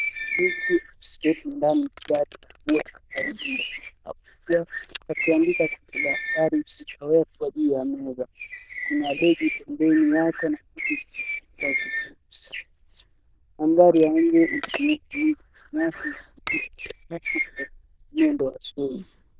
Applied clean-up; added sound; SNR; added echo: neural diffusion model UNIVERSE++.